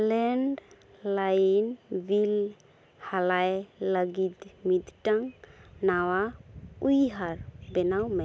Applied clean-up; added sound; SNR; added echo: none; none; none; none.